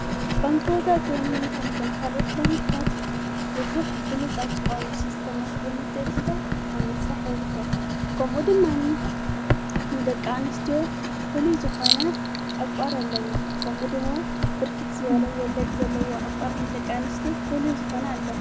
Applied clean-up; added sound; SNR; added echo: none; Mechanisms + Writing; -2 dB; none.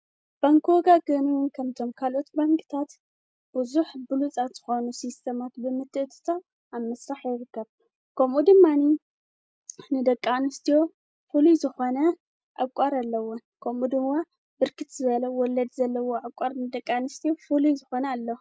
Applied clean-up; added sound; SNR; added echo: none; none; none; none.